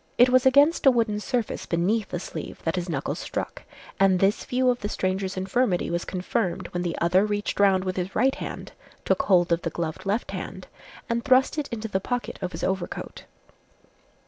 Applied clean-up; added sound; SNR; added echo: none; none; none; none.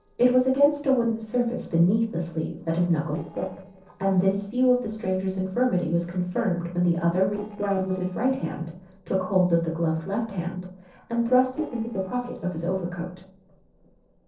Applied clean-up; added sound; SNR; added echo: neural separator model SepFormer DNS4.